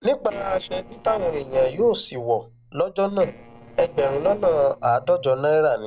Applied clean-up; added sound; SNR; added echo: neural separator model SepFormer DNS4.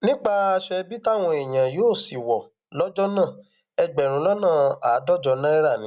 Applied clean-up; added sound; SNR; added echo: none; none; none; none.